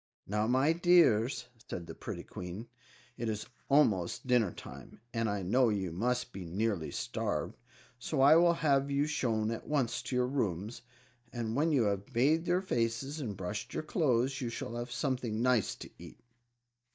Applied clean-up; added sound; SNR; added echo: neural mask model DeepFilterNet 3.